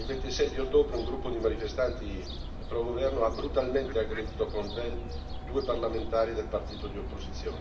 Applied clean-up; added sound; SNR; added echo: none; Fowl; 5 dB; reverberation time 0.7 s.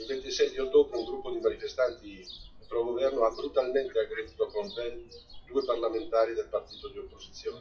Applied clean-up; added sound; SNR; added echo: classical method WPE with log-MMSE.